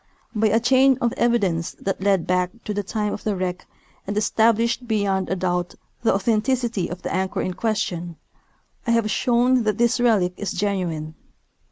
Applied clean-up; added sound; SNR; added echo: none; none; none; none.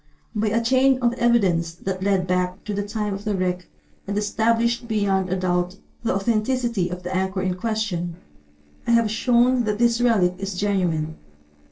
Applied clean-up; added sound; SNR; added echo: neural separator model SepFormer DNS4.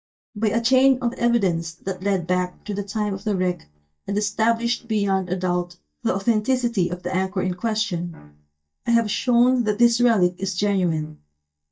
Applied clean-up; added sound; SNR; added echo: neural mask model DeepFilterNet 3.